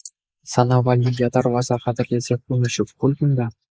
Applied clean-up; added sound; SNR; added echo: neural mask model Resemble Enhance denoiser.